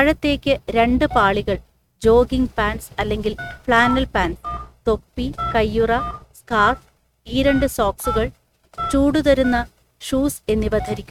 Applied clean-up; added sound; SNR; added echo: neural mask model RNNoise.